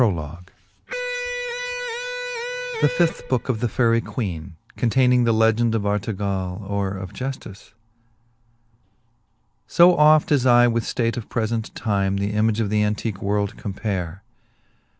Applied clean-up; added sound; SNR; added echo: none; Electric guitar; 7 dB; none.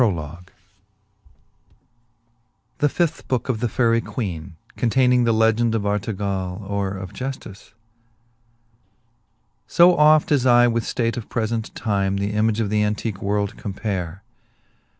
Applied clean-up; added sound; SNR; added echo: none; none; none; none.